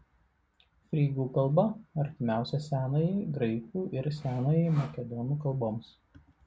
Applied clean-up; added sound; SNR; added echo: none; Sawing; 18 dB; none.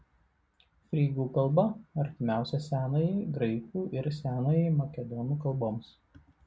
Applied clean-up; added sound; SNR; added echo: none; none; none; none.